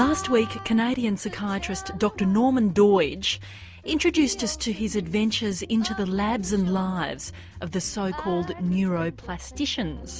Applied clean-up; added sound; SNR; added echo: none; none; none; none.